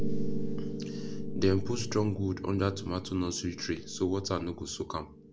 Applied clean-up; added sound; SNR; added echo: none; Piano; 1 dB; none.